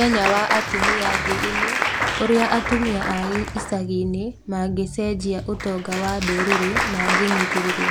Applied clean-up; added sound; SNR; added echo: none; Applause; 1 dB; none.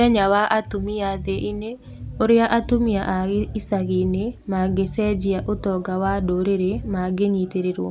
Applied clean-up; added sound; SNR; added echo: none; none; none; none.